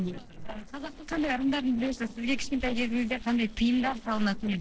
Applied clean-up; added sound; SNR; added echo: neural separator model SepFormer DNS4.